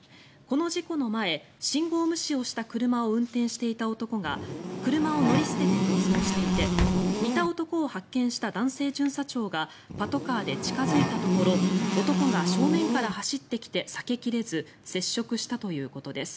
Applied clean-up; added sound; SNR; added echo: none; Buzz + Walk, footsteps; -2 dB; none.